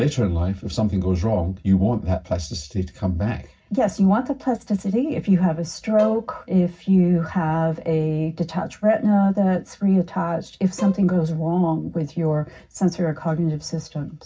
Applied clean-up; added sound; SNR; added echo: none; Bowed string instrument; 17 dB; reverberation time 0.4 s.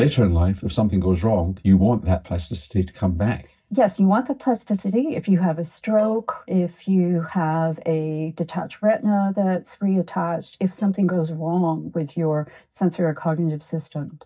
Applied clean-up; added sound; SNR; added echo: neural mask model DeepFilterNet 3.